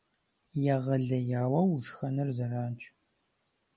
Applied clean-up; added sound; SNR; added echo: none; none; none; none.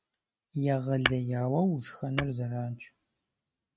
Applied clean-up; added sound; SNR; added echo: neural mask model RNNoise.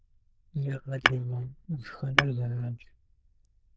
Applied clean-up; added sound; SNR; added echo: neural diffusion model UNIVERSE++.